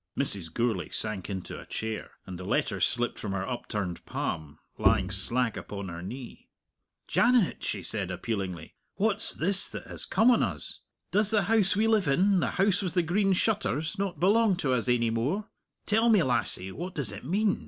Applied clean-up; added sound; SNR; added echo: none; Bowed string instrument; 2 dB; none.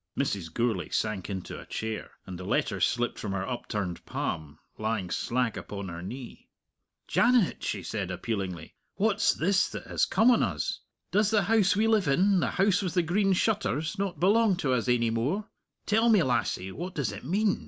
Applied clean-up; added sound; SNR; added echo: none; none; none; none.